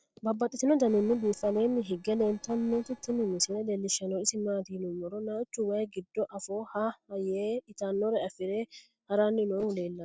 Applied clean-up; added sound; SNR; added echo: neural separator model SepFormer DNS4.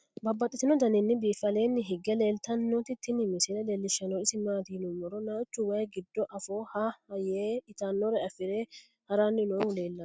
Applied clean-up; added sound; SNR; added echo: none; none; none; none.